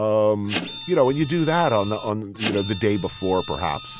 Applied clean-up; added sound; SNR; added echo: none; Printer; 11 dB; none.